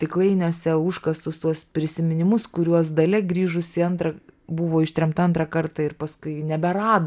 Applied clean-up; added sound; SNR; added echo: none; none; none; none.